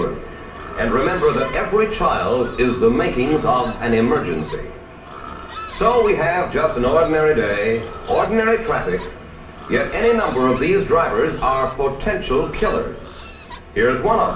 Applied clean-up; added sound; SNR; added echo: none; Livestock, farm animals, working animals; 18 dB; reverberation time 0.9 s.